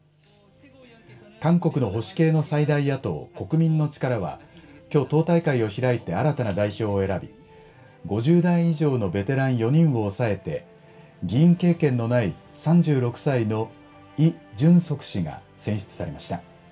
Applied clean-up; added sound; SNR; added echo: none; none; none; reverberation time 0.2 s.